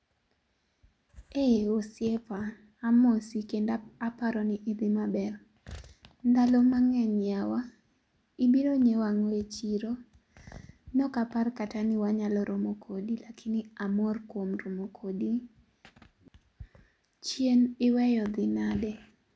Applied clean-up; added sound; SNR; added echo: none; none; none; none.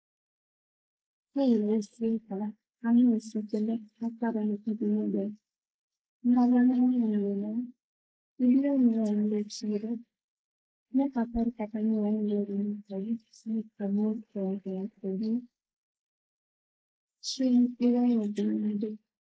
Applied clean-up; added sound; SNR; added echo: neural mask model Resemble Enhance denoiser.